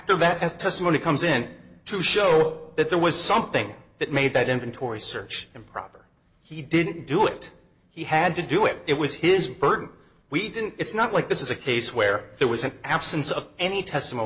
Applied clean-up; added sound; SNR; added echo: none; none; none; none.